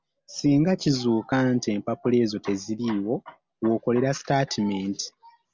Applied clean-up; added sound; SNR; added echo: none; none; none; none.